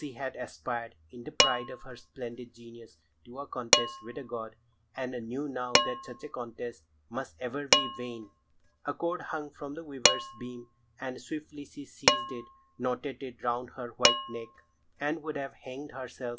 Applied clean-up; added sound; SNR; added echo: none; Dishes, pots, and pans; -3 dB; none.